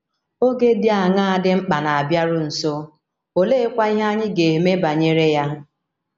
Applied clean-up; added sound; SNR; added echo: none; none; none; none.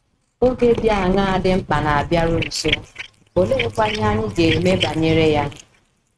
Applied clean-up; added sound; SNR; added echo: neural mask model RNNoise.